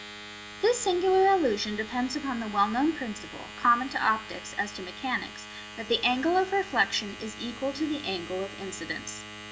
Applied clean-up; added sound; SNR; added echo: none; Domestic sounds, home sounds; 14 dB; none.